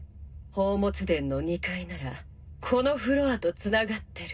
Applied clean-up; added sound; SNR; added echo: none; none; none; reverberation time 0.2 s.